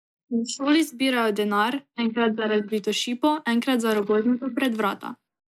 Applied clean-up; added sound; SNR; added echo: neural mask model Resemble Enhance denoiser.